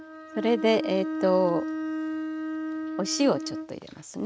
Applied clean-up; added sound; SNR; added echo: neural mask model RNNoise.